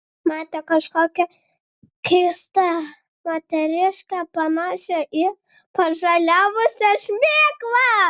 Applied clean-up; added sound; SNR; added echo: none; none; none; none.